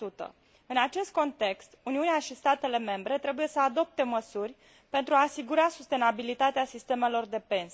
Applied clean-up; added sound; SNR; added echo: none; none; none; none.